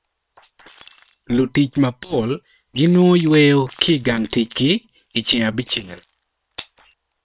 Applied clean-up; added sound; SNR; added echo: neural separator model SepFormer WHAM!.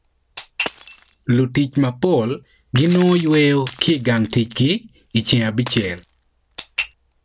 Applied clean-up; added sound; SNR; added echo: none; Shatter; 20 dB; none.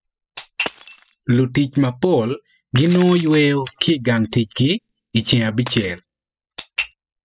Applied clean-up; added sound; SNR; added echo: classical method spectral subtraction.